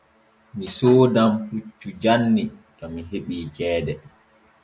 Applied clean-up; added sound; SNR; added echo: none; none; none; none.